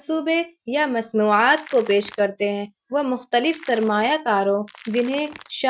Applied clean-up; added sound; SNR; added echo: neural mask model RNNoise.